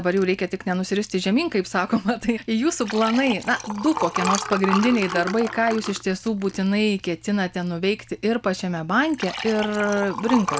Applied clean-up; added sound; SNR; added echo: none; Liquid; 10 dB; none.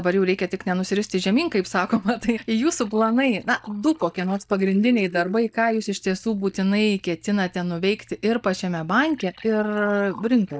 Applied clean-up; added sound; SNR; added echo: neural mask model DeepFilterNet 3.